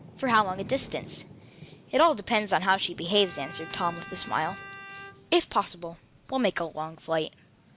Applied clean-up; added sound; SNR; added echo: none; Bowed string instrument + Thunder / Rain; 16 dB; none.